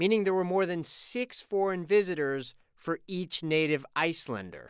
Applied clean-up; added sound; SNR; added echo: none; none; none; none.